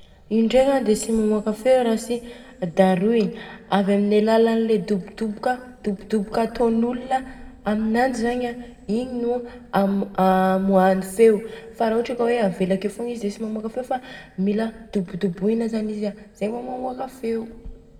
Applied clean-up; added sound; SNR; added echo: none; none; none; reverberation time 1.3 s.